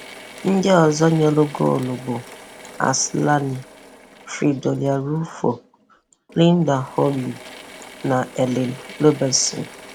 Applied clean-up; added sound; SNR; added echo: none; Drill / Mechanisms; 20 dB; none.